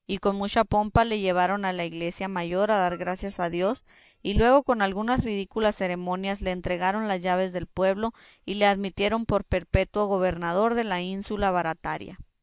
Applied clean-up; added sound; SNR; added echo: neural mask model DeepFilterNet 3.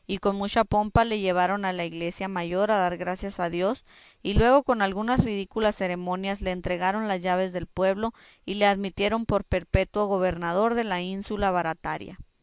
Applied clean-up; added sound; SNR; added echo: none; none; none; none.